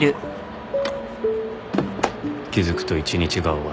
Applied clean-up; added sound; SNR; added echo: none; none; none; none.